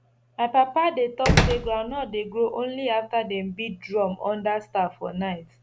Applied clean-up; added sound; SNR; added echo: none; Slam; 0 dB; none.